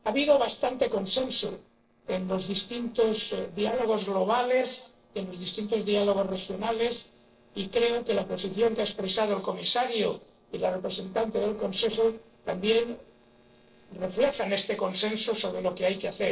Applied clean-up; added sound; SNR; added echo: neural separator model SepFormer DNS4.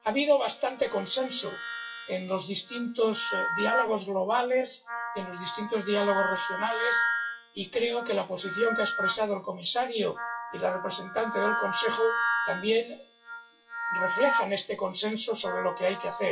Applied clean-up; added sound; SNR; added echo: classical method WPE with log-MMSE.